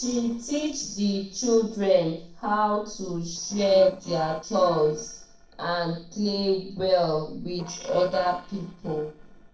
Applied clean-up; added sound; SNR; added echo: neural separator model SepFormer DNS4.